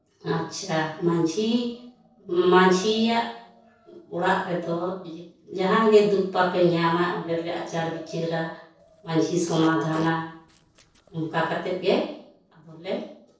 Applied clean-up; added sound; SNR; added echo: neural separator model SepFormer DNS4.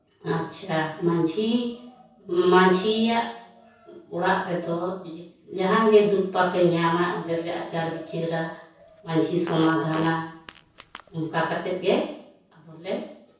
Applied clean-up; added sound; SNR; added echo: none; Fart; 17 dB; reverberation time 0.6 s.